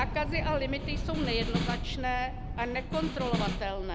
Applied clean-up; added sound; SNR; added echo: none; Snare drum + Thunder / Explosion; 0 dB; none.